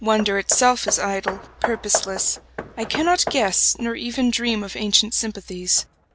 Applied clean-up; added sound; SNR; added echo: none; Hammer; 11 dB; none.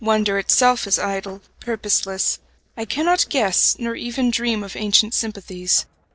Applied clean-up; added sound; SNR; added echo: neural separator model SepFormer DNS4.